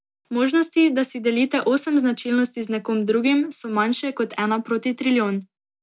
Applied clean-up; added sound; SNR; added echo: none; none; none; none.